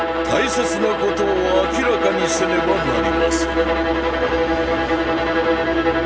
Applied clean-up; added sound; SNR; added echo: none; Bowed string instrument; -4 dB; none.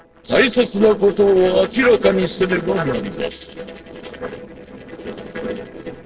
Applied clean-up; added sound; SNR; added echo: neural separator model SepFormer DNS4.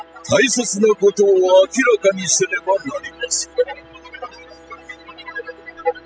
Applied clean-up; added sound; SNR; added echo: classical method spectral subtraction.